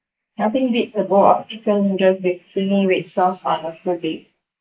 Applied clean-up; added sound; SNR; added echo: neural mask model Resemble Enhance denoiser.